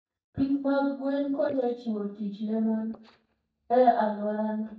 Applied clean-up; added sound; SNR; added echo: neural mask model DeepFilterNet 3.